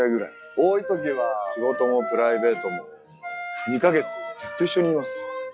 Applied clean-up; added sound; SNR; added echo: classical method log-MMSE.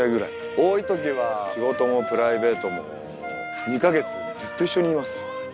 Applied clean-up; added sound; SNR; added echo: none; Wind instrument, woodwind instrument; 8 dB; none.